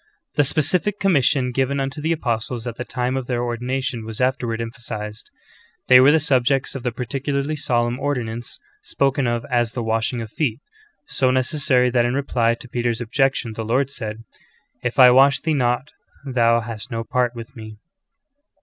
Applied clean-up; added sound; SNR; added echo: none; none; none; none.